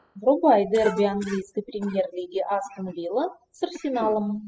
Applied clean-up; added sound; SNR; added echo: classical method spectral subtraction.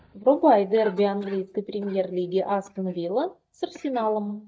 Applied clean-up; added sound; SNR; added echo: neural mask model DeepFilterNet 3.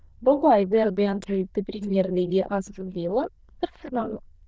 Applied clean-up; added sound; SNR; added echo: neural diffusion model UNIVERSE++.